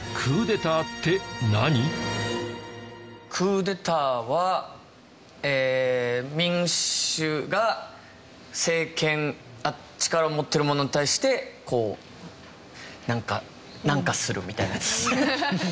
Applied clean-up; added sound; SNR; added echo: none; none; none; none.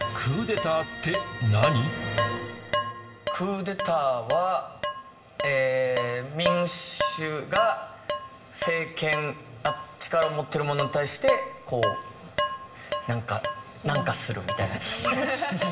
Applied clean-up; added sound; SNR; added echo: none; Dishes, pots, and pans; 3 dB; reverberation time 1.6 s.